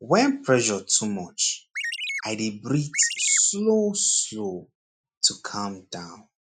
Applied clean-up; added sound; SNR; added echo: classical method Wiener filter.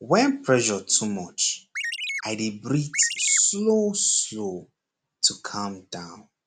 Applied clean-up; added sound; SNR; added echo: none; Chirp, tweet; 4 dB; none.